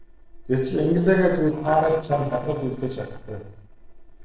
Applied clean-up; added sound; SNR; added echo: neural separator model SepFormer DNS4.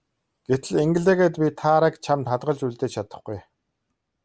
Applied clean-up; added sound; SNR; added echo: none; none; none; none.